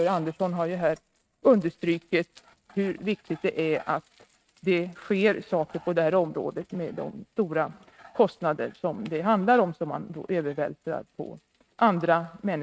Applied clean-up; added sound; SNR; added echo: neural mask model RNNoise.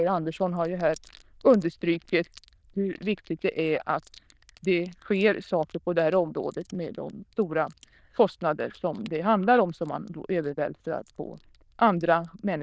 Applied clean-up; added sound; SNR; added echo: neural diffusion model UNIVERSE++.